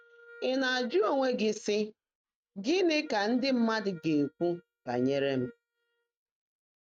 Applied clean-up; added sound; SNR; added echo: neural mask model RNNoise.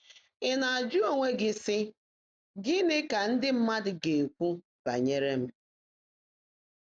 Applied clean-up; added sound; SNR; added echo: none; none; none; none.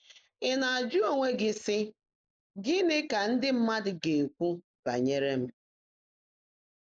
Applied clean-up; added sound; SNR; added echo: neural mask model Resemble Enhance denoiser.